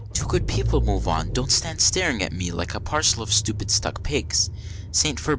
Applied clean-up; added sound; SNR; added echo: none; Engine / Car; 4 dB; none.